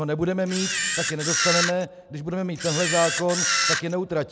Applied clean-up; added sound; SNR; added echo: none; Camera; -1 dB; none.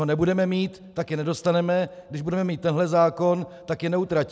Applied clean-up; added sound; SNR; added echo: none; none; none; none.